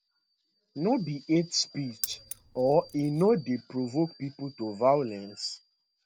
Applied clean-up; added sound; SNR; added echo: none; Keys jangling; 12 dB; none.